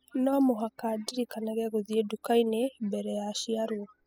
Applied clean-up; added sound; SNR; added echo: classical method spectral subtraction.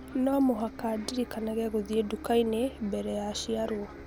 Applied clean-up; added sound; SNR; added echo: none; Bus; 15 dB; none.